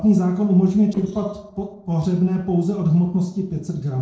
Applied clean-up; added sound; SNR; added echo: neural separator model SepFormer DNS4.